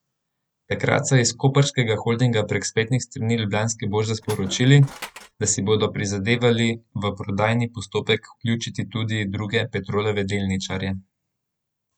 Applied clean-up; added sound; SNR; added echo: none; Tools; 16 dB; none.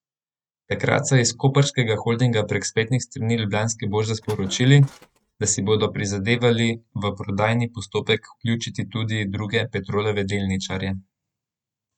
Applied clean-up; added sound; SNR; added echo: neural mask model RNNoise.